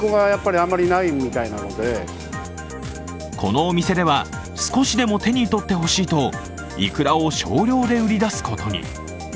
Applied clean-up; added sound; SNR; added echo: none; none; none; none.